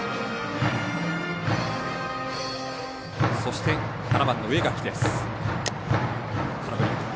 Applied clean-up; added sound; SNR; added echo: none; none; none; none.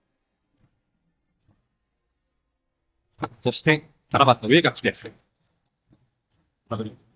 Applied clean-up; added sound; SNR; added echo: neural mask model DeepFilterNet 3.